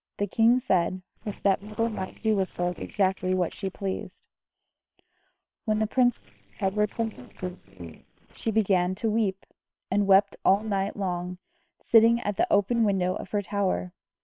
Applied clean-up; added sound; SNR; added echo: neural separator model SepFormer WHAM!.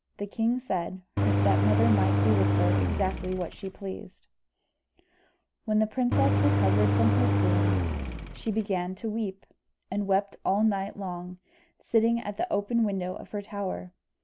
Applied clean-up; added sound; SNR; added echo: none; Engine; -4 dB; none.